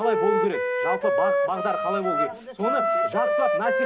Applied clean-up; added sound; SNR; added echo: none; Wind instrument, woodwind instrument; -4 dB; reverberation time 0.3 s.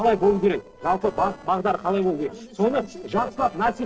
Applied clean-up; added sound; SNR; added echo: neural separator model SepFormer DNS4.